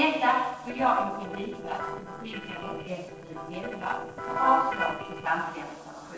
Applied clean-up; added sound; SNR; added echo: neural separator model SepFormer DNS4.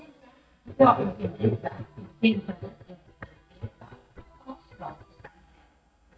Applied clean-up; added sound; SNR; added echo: neural mask model DeepFilterNet 3.